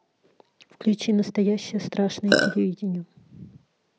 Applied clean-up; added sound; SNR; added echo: none; Burping, eructation; -5 dB; none.